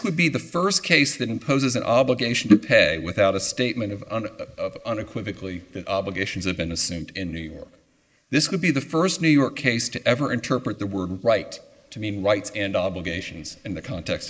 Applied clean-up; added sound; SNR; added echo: neural mask model Resemble Enhance denoiser.